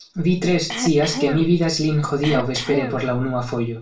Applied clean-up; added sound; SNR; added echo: none; Cough; 9 dB; reverberation time 0.3 s.